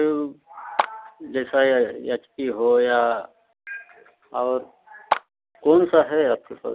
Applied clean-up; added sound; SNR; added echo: none; Clapping; 8 dB; none.